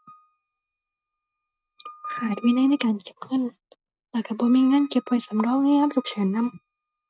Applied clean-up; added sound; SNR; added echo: neural mask model RNNoise.